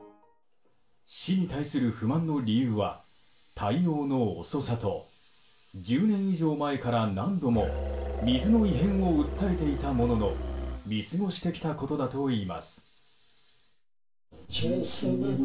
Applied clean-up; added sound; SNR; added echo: none; Musical instrument; 4 dB; reverberation time 0.3 s.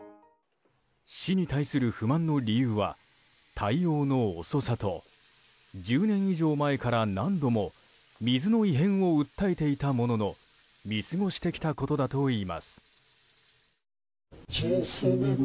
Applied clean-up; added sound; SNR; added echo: none; none; none; none.